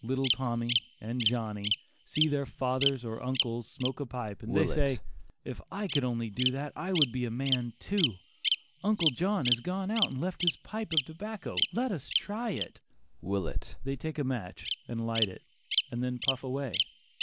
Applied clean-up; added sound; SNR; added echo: none; Bird vocalization, bird call, bird song; 1 dB; none.